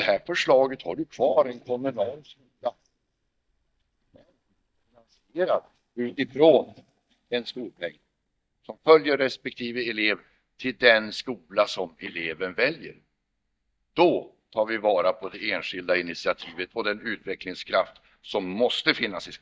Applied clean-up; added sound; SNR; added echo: neural mask model DeepFilterNet 3.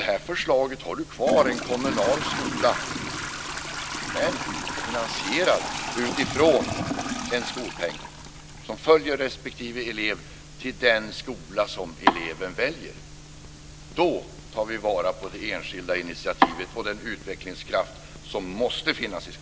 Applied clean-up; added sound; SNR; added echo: none; Trickle, dribble / Toilet flush; 8 dB; none.